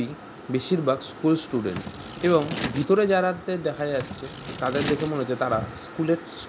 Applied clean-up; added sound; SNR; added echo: none; Scissors; 10 dB; none.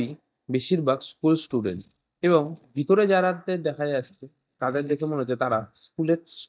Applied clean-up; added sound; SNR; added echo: neural mask model DeepFilterNet 3.